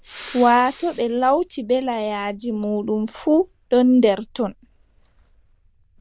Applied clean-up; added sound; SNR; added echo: neural diffusion model UNIVERSE++.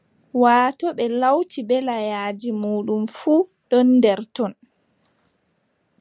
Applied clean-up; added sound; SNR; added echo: none; none; none; none.